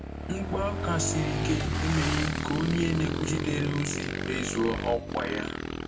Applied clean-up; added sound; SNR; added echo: none; Motorcycle / Engine; 1 dB; reverberation time 0.1 s.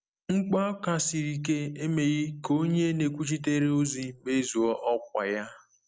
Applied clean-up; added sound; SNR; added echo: none; none; none; none.